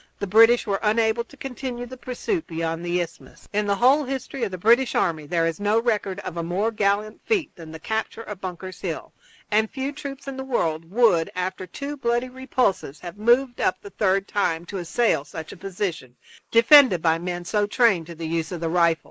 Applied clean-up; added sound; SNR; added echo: neural mask model Resemble Enhance denoiser.